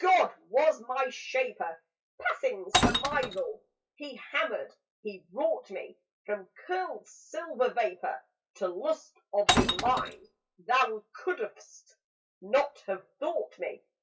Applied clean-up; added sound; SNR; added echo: classical method WPE with log-MMSE.